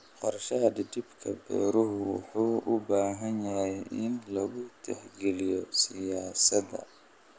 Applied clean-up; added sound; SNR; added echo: none; none; none; none.